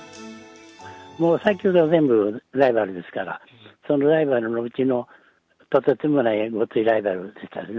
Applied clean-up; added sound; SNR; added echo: none; none; none; none.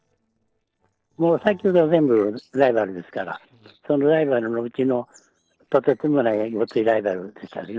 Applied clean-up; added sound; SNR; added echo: neural separator model SepFormer DNS4.